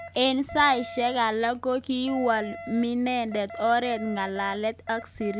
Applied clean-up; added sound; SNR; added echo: none; Alarm; 15 dB; none.